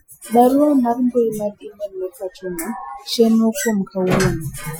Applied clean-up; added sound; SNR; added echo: classical method Wiener filter.